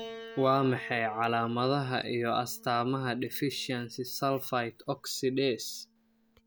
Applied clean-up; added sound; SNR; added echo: none; Piano; 20 dB; none.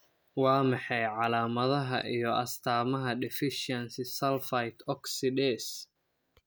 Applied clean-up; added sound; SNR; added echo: none; none; none; none.